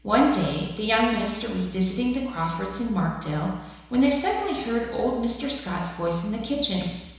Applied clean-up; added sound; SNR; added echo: none; none; none; reverberation time 1.0 s.